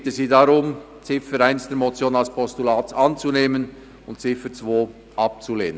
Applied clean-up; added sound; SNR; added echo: none; none; none; none.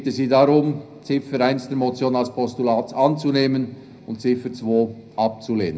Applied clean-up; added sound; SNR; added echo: none; none; none; reverberation time 0.4 s.